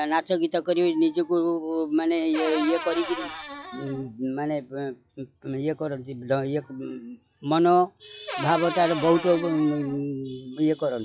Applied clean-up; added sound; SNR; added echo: classical method log-MMSE.